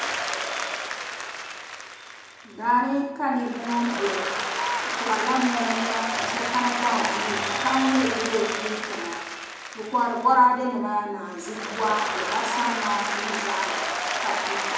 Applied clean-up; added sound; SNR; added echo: none; Applause; 2 dB; reverberation time 0.8 s.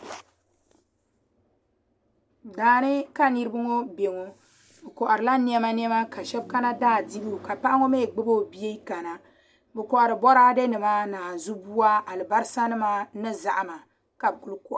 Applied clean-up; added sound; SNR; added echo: none; none; none; none.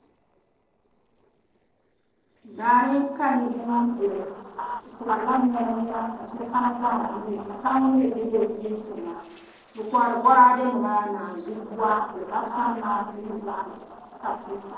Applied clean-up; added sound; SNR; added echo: neural separator model SepFormer DNS4.